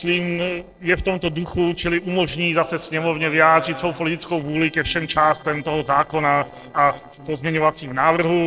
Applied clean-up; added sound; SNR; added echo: neural separator model SepFormer DNS4.